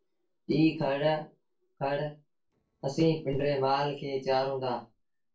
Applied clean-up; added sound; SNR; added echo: neural separator model SepFormer DNS4.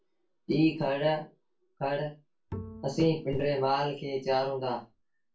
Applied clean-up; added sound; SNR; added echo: none; Bowed string instrument; 16 dB; reverberation time 0.2 s.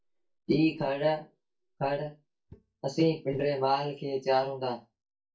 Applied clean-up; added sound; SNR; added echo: neural mask model DeepFilterNet 3.